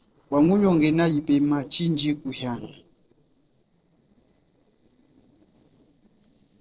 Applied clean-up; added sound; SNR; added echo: neural separator model SepFormer DNS4.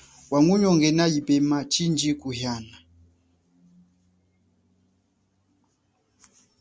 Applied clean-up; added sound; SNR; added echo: none; none; none; none.